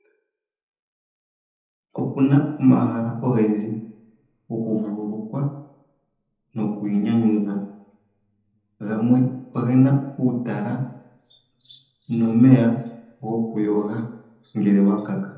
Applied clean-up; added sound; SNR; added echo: none; none; none; reverberation time 0.8 s.